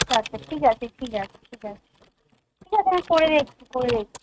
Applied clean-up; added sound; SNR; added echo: neural mask model RNNoise.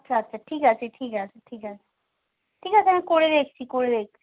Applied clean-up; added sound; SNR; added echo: none; none; none; none.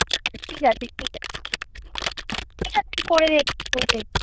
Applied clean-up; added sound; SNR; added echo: neural diffusion model UNIVERSE++.